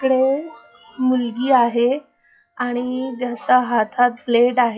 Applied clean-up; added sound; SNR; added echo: classical method log-MMSE.